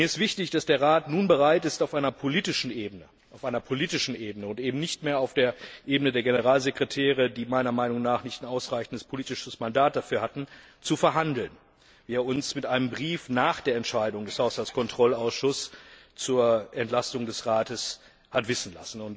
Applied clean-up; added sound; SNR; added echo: none; none; none; none.